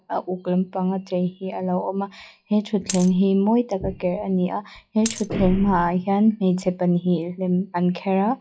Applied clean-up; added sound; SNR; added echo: classical method log-MMSE.